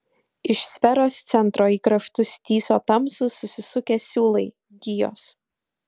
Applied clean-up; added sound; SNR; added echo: none; none; none; none.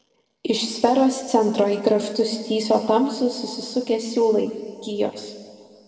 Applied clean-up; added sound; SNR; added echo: none; none; none; reverberation time 2.2 s.